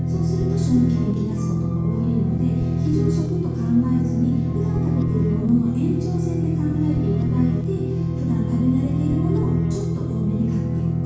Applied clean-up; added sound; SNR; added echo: none; Guitar; -3 dB; reverberation time 1.2 s.